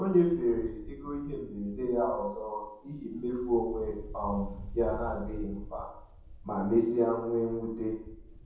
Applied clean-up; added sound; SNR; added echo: none; Wind; 13 dB; reverberation time 0.9 s.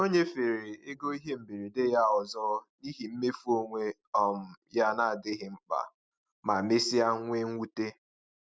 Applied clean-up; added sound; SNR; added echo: none; none; none; none.